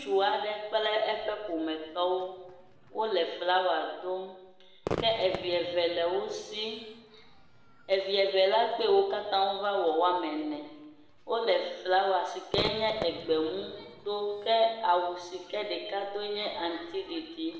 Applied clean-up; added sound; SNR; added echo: none; Crowd / Fireworks; 16 dB; reverberation time 1.0 s.